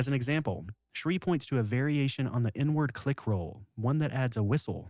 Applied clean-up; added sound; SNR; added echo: none; none; none; none.